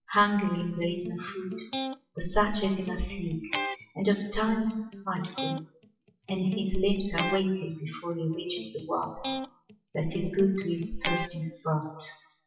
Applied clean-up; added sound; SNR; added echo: classical method WPE with log-MMSE.